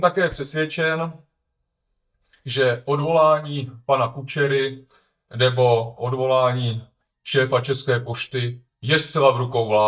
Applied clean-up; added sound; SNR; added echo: neural mask model DeepFilterNet 3.